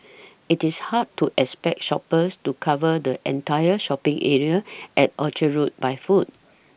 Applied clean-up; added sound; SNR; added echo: none; none; none; none.